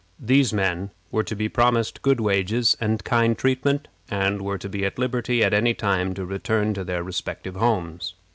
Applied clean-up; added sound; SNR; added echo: none; none; none; none.